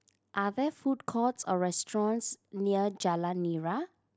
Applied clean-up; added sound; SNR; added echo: none; none; none; none.